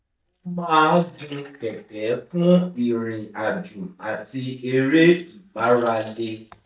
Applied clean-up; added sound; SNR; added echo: neural mask model DeepFilterNet 3.